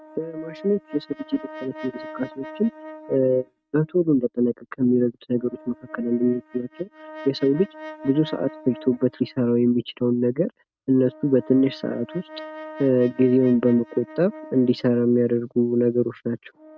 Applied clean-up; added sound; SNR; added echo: neural mask model RNNoise.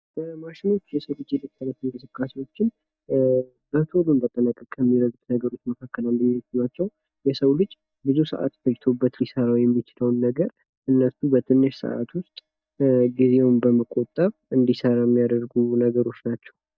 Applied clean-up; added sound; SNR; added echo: neural mask model DeepFilterNet 3.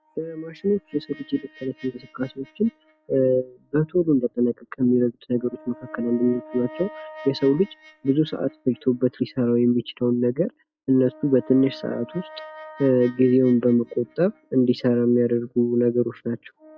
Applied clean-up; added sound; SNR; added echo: classical method log-MMSE.